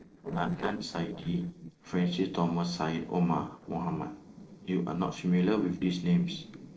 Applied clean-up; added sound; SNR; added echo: neural separator model SepFormer DNS4.